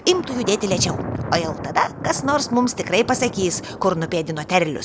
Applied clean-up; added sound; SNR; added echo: none; Thunder; 9 dB; none.